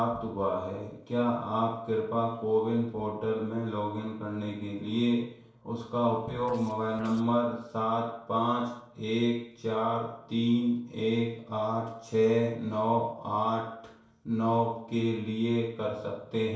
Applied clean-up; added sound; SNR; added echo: neural separator model SepFormer DNS4.